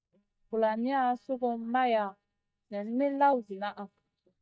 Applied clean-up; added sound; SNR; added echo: neural mask model DeepFilterNet 3.